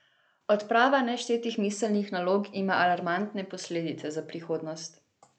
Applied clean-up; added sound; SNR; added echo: none; none; none; none.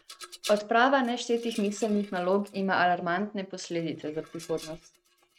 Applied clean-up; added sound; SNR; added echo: neural mask model RNNoise.